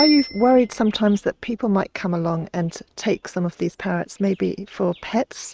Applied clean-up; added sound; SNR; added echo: neural mask model RNNoise.